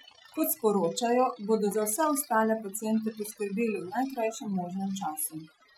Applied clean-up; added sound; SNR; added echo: classical method Wiener filter.